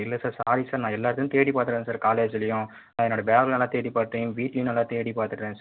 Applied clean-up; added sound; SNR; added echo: none; none; none; none.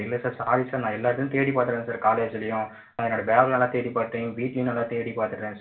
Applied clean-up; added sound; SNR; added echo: none; none; none; reverberation time 0.3 s.